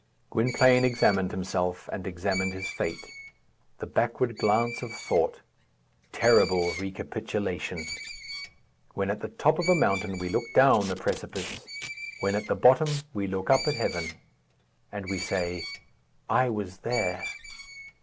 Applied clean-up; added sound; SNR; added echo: none; Packing tape, duct tape + Screech; 12 dB; none.